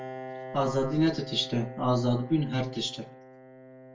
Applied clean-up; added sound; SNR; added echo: none; Piano; 13 dB; reverberation time 0.3 s.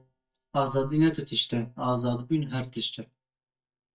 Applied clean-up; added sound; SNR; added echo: neural mask model DeepFilterNet 3.